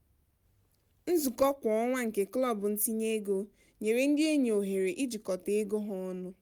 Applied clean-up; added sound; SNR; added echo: none; none; none; none.